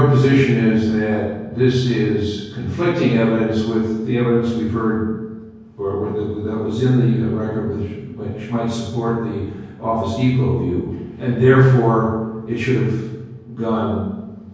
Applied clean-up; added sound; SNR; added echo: none; none; none; reverberation time 1.3 s.